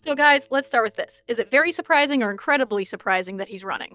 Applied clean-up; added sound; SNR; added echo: neural mask model DeepFilterNet 3.